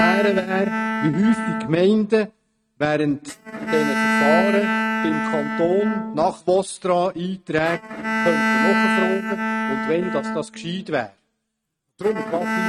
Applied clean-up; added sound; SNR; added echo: neural mask model RNNoise.